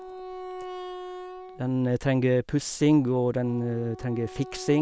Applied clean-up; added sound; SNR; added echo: none; Wind instrument, woodwind instrument; 15 dB; none.